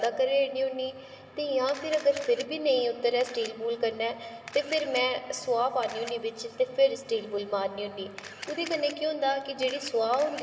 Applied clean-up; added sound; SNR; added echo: none; Camera; 19 dB; reverberation time 2.6 s.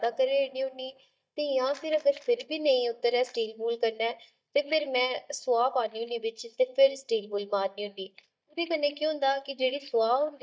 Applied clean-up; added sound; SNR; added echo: neural mask model DeepFilterNet 3.